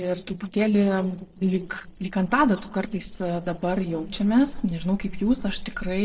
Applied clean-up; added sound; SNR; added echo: neural separator model SepFormer DNS4.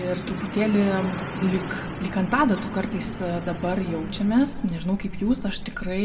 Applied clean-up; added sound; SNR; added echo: none; Truck; 7 dB; reverberation time 1.1 s.